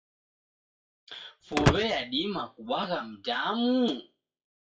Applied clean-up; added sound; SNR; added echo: classical method WPE with log-MMSE.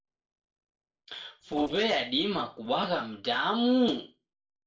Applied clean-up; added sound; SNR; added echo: neural separator model SepFormer DNS4.